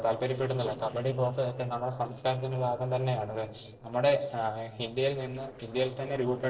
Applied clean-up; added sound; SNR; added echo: neural separator model SepFormer DNS4.